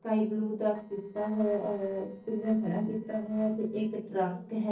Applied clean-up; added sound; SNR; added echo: neural separator model SepFormer DNS4.